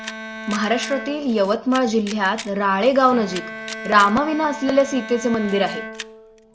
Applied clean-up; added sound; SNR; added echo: none; Bowed string instrument + Camera; 13 dB; none.